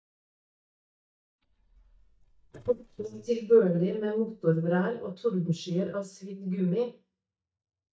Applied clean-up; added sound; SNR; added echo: neural mask model DeepFilterNet 3.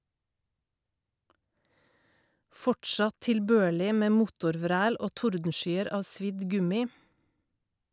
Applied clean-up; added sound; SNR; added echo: none; none; none; none.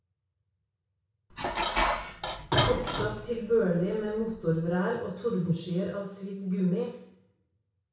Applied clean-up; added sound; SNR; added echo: none; Dishes, pots, and pans; 0 dB; reverberation time 0.6 s.